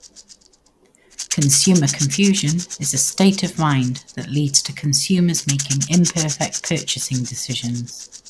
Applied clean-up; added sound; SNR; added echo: none; Rattle / Rattle (instrument); 10 dB; none.